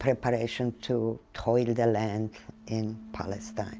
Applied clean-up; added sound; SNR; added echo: none; none; none; none.